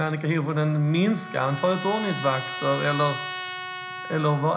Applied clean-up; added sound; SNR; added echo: none; Trumpet; 10 dB; reverberation time 0.4 s.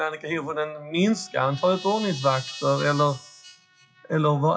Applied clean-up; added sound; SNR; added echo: classical method WPE with log-MMSE.